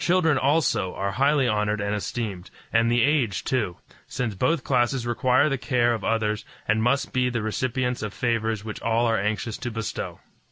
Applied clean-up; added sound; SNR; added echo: none; none; none; none.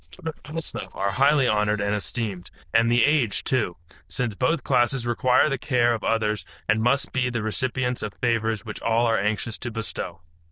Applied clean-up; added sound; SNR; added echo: neural diffusion model UNIVERSE++.